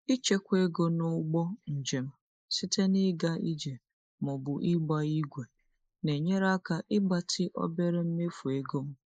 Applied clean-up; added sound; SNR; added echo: neural mask model Resemble Enhance denoiser.